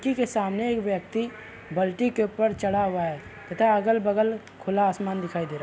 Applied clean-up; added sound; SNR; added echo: none; none; none; none.